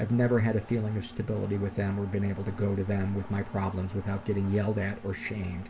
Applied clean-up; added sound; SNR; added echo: none; Engine; 17 dB; reverberation time 0.2 s.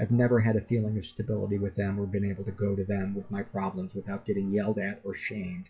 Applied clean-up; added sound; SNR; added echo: classical method WPE with log-MMSE.